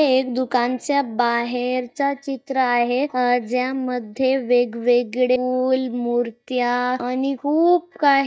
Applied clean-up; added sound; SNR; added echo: neural mask model DeepFilterNet 3.